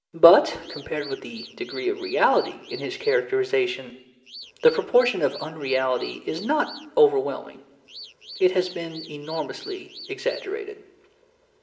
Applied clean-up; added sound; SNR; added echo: none; Alarm / Car; 18 dB; reverberation time 0.9 s.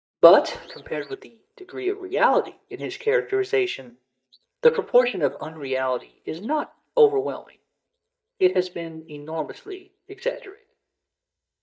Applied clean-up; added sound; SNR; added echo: neural mask model DeepFilterNet 3.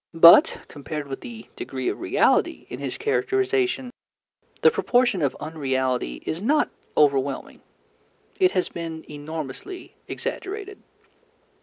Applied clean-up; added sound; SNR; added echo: none; none; none; none.